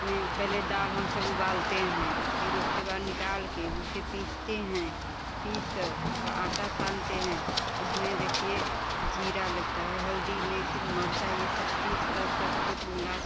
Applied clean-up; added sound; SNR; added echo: none; Run; -4 dB; none.